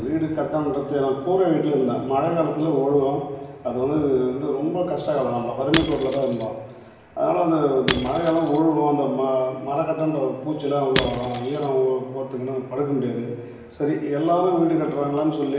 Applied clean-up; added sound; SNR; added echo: none; Shatter / Crushing; 9 dB; reverberation time 1.2 s.